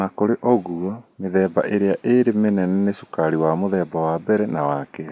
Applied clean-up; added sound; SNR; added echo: none; none; none; none.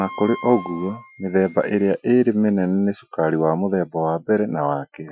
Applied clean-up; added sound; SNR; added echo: classical method Wiener filter.